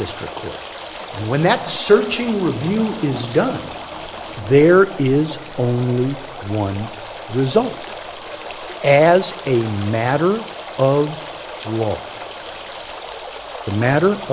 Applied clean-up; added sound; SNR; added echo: none; Stream; 13 dB; none.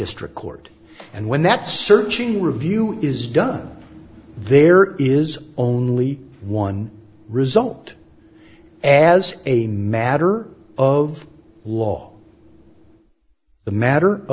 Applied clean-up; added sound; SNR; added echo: none; none; none; none.